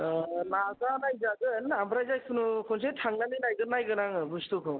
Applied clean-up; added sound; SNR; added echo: none; none; none; none.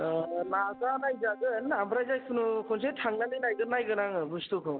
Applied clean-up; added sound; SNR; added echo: none; Brass instrument; 19 dB; none.